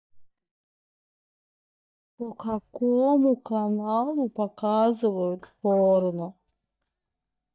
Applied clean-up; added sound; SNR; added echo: neural mask model DeepFilterNet 3.